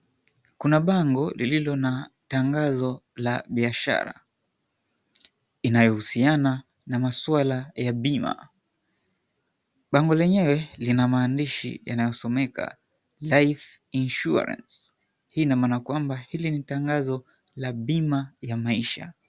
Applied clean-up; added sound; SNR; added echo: none; none; none; none.